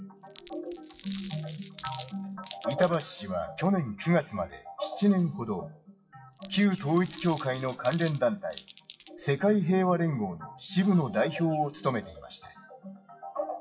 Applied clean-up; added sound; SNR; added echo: classical method WPE with log-MMSE.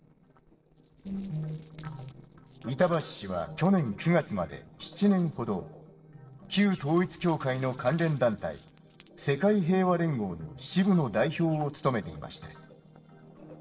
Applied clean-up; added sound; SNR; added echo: neural separator model SepFormer DNS4.